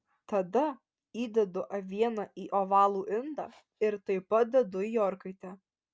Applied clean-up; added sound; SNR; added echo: none; none; none; none.